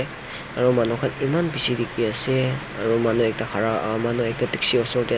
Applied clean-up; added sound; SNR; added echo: none; none; none; none.